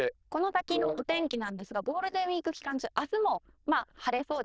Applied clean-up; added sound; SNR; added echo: neural diffusion model UNIVERSE++.